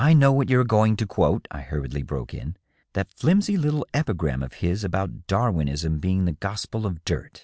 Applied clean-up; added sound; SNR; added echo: none; none; none; none.